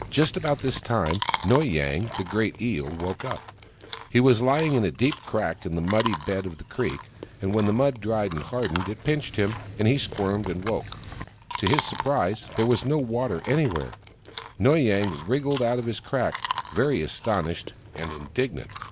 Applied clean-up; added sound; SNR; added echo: none; Chewing, mastication; 11 dB; none.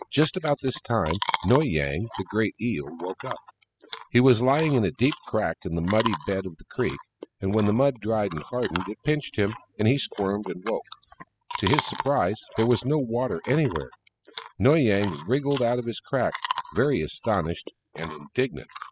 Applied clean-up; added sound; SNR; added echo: classical method spectral subtraction.